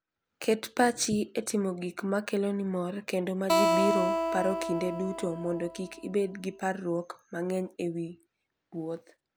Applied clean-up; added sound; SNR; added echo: none; Acoustic guitar; -1 dB; none.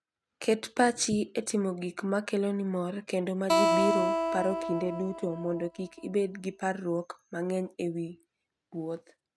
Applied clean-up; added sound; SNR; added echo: neural mask model RNNoise.